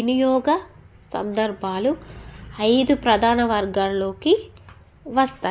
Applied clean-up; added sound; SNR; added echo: none; none; none; none.